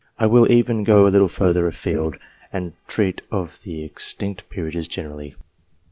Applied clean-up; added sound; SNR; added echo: neural mask model Resemble Enhance denoiser.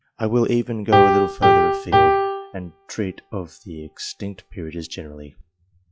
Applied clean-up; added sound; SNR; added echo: classical method log-MMSE.